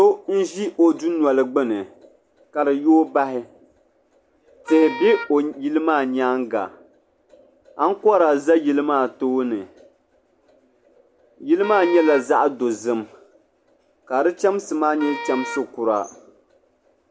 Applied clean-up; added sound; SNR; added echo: none; Wind instrument, woodwind instrument; 12 dB; none.